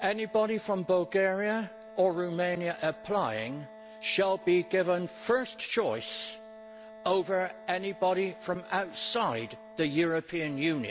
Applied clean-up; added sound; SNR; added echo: none; Wind instrument, woodwind instrument; 18 dB; none.